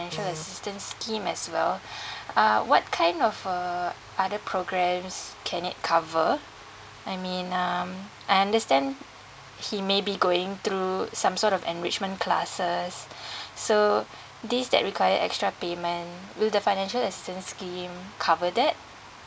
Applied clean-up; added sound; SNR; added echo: none; none; none; none.